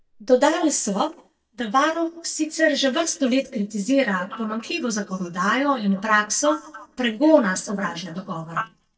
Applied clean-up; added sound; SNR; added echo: neural mask model DeepFilterNet 3.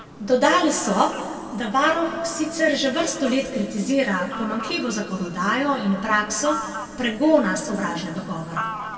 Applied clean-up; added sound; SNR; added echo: none; Fowl; 14 dB; reverberation time 2.2 s.